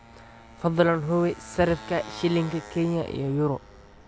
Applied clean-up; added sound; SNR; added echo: none; Motorcycle; 17 dB; none.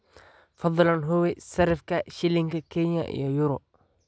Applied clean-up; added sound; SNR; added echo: none; none; none; none.